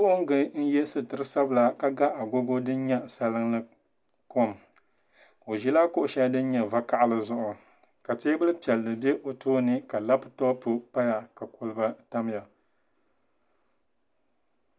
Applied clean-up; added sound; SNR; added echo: none; none; none; none.